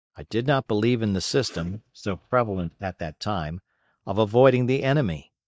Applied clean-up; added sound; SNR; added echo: neural mask model DeepFilterNet 3.